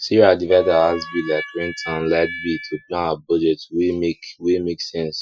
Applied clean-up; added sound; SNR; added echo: classical method Wiener filter.